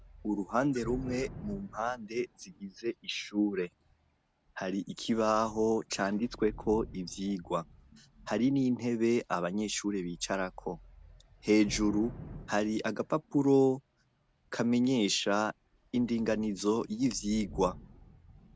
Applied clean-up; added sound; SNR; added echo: none; Thunder / Rain; 18 dB; none.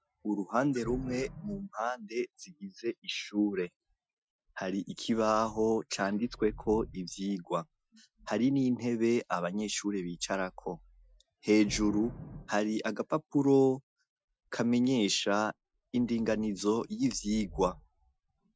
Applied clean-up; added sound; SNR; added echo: classical method Wiener filter.